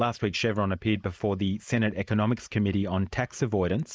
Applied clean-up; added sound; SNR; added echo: neural mask model Resemble Enhance denoiser.